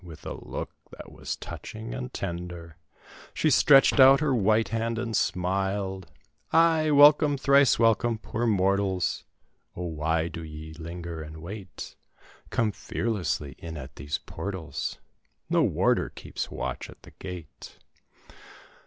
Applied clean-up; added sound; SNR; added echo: none; Slam; 12 dB; none.